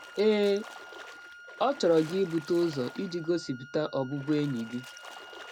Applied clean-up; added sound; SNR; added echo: none; Splash, splatter + Wind instrument, woodwind instrument; 17 dB; none.